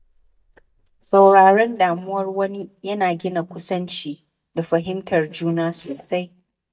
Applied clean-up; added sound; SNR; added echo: neural mask model DeepFilterNet 3.